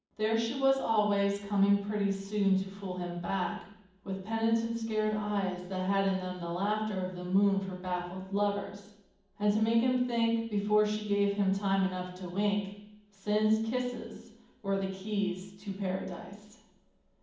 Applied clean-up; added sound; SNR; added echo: none; none; none; reverberation time 1.2 s.